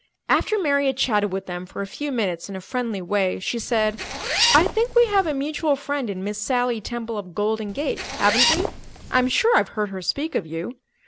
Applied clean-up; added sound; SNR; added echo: none; Zipper (clothing); 2 dB; none.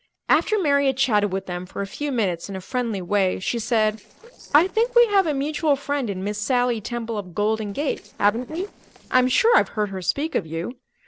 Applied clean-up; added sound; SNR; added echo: neural separator model SepFormer DNS4.